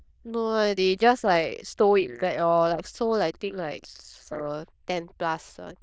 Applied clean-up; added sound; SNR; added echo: neural diffusion model UNIVERSE++.